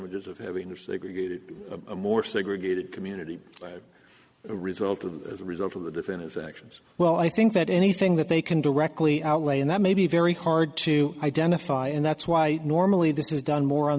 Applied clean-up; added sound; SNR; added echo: none; none; none; none.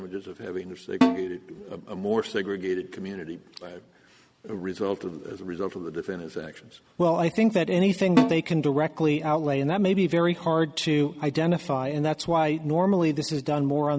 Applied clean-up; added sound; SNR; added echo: none; Snare drum; 1 dB; none.